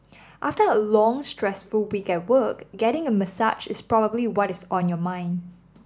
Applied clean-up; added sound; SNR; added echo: none; none; none; none.